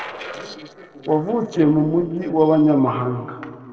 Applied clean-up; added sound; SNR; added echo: neural separator model SepFormer DNS4.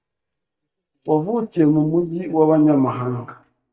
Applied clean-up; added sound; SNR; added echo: neural mask model DeepFilterNet 3.